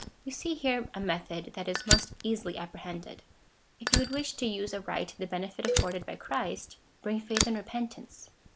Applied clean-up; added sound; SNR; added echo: none; Fire + Cowbell; 1 dB; none.